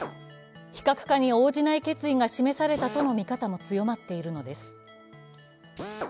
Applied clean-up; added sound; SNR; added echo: none; Drill; 16 dB; none.